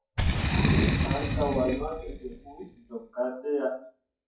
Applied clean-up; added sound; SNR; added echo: classical method WPE with log-MMSE.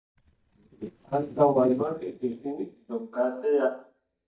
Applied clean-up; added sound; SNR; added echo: neural mask model DeepFilterNet 3.